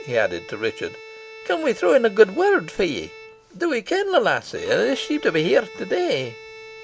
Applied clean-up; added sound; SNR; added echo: none; Bowed string instrument; 18 dB; none.